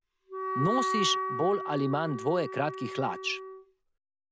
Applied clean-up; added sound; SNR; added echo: none; Wind instrument, woodwind instrument; 3 dB; none.